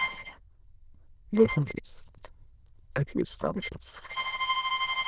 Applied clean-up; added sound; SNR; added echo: neural diffusion model UNIVERSE++.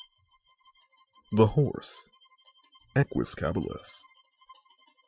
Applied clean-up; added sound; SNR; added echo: classical method Wiener filter.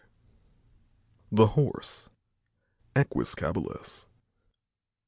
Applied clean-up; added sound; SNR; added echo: none; none; none; none.